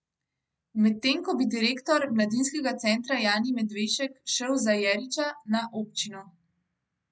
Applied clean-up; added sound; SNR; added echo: none; none; none; none.